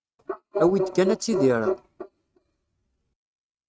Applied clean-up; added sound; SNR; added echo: neural mask model RNNoise.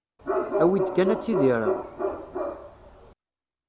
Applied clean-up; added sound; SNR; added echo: none; Bark; 1 dB; none.